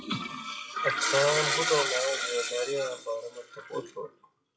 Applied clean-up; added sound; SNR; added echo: classical method WPE with log-MMSE.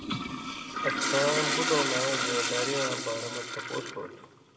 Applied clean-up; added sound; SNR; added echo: none; Toilet flush; -2 dB; reverberation time 1.5 s.